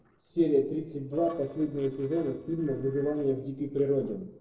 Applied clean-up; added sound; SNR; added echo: neural separator model SepFormer DNS4.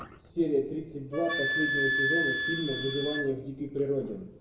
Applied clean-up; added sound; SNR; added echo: none; Wind instrument, woodwind instrument; 1 dB; reverberation time 0.7 s.